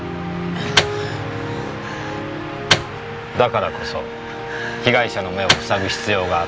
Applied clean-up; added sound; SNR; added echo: none; Microwave oven; 2 dB; none.